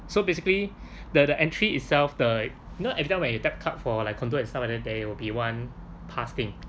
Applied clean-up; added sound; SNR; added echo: none; none; none; none.